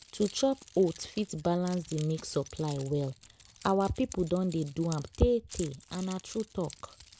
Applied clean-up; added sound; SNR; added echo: none; Keys jangling; 19 dB; none.